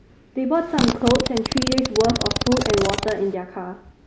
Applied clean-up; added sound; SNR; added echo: none; Fart; 2 dB; none.